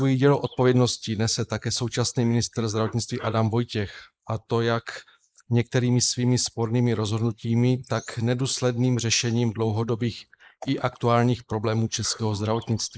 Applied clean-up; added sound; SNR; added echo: neural mask model Resemble Enhance denoiser.